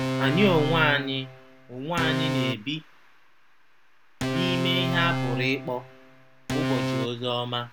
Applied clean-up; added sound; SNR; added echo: none; Organ; 2 dB; none.